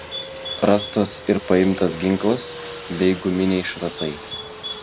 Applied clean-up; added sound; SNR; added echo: none; Bird + Fixed-wing aircraft, airplane; 12 dB; none.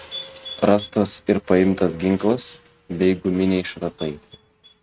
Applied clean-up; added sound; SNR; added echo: neural mask model RNNoise.